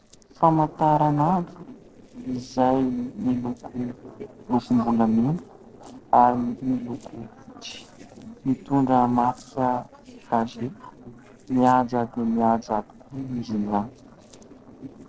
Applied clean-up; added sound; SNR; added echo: neural separator model SepFormer DNS4.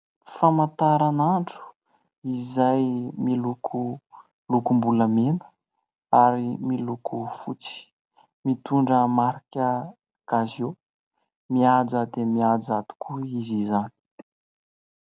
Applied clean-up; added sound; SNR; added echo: none; none; none; none.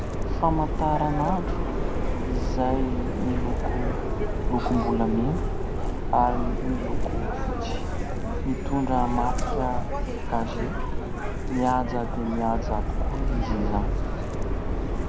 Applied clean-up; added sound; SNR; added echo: none; Subway, metro, underground; -3 dB; none.